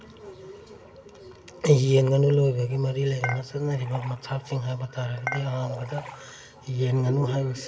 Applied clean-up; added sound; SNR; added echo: none; Dishes, pots, and pans / Chink, clink; 12 dB; reverberation time 1.0 s.